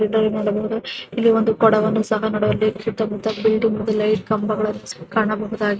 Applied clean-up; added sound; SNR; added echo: neural mask model RNNoise.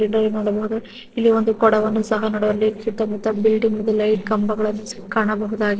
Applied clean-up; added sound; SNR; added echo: neural separator model SepFormer DNS4.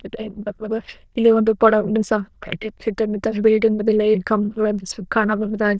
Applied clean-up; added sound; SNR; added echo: neural diffusion model UNIVERSE++.